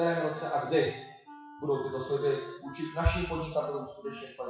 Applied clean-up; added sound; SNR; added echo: classical method WPE with log-MMSE.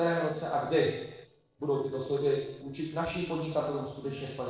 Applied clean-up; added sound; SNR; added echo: neural separator model SepFormer DNS4.